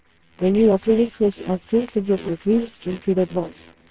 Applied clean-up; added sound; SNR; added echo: neural separator model SepFormer WHAMR!.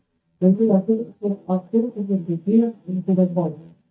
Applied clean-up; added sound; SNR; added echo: neural mask model DeepFilterNet 3.